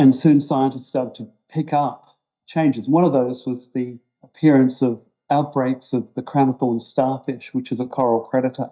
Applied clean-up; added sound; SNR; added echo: neural mask model DeepFilterNet 3.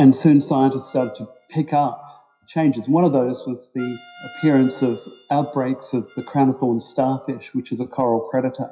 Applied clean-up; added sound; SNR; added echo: classical method WPE with log-MMSE.